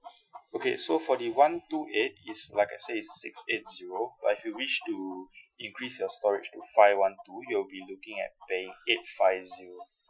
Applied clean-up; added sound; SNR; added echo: classical method Wiener filter.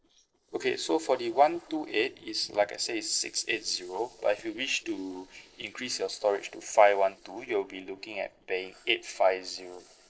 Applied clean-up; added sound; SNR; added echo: neural separator model SepFormer DNS4.